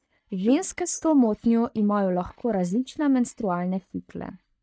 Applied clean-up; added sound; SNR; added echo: neural mask model DeepFilterNet 3.